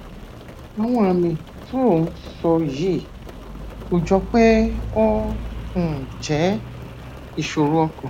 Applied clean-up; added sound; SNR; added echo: none; Rain; 11 dB; none.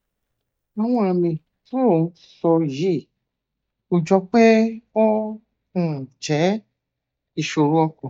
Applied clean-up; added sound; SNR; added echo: neural mask model DeepFilterNet 3.